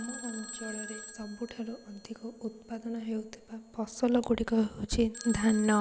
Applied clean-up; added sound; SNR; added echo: none; Telephone; 14 dB; none.